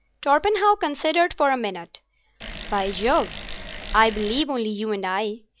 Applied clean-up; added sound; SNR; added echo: none; Bicycle; 10 dB; none.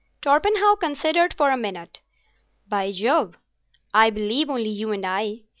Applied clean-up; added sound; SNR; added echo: none; none; none; none.